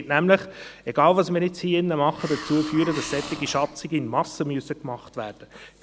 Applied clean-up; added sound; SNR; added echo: none; Hiss; 14 dB; none.